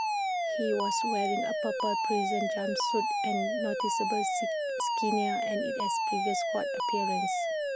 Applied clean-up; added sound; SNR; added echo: none; Alarm; -5 dB; none.